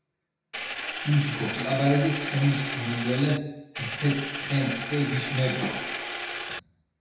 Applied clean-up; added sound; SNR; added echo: none; Engine; 6 dB; reverberation time 0.8 s.